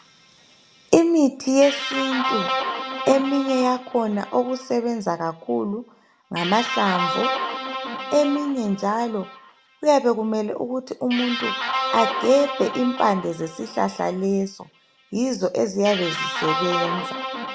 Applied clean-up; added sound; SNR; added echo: none; Guitar; 7 dB; none.